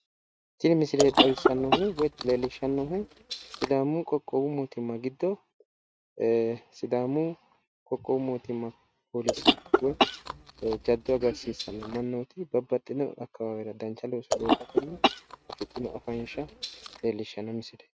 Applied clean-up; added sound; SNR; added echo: neural mask model RNNoise.